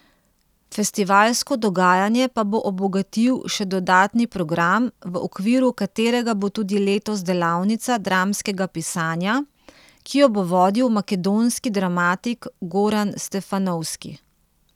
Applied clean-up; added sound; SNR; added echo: none; none; none; none.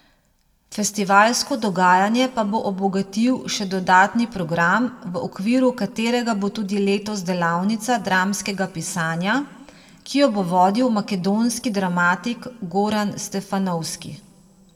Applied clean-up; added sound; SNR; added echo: none; none; none; reverberation time 1.5 s.